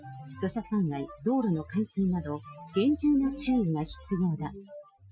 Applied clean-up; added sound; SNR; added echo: classical method Wiener filter.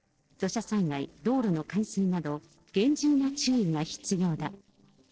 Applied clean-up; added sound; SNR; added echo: neural separator model SepFormer DNS4.